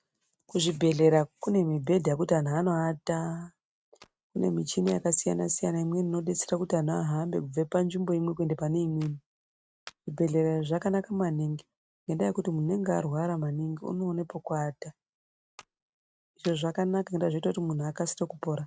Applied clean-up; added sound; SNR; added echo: neural mask model RNNoise.